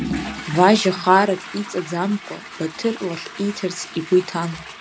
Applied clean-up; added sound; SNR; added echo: none; Toilet flush / Water; 12 dB; none.